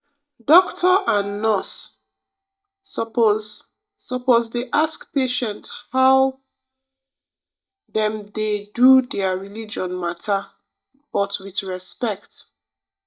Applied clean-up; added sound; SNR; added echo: neural mask model DeepFilterNet 3.